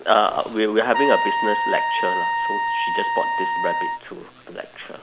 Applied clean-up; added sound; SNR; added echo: none; Trumpet; -1 dB; none.